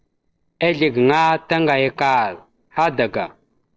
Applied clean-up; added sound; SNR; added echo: neural separator model SepFormer DNS4.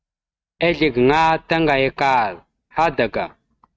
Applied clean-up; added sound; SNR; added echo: neural mask model RNNoise.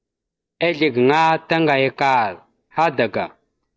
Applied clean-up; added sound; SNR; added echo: neural mask model DeepFilterNet 3.